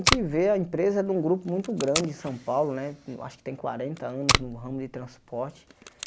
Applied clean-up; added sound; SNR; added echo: none; Packing tape, duct tape; 4 dB; none.